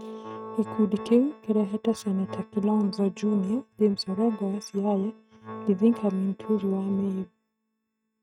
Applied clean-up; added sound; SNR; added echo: neural mask model RNNoise.